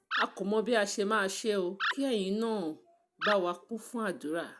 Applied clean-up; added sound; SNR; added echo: none; Animal; 6 dB; none.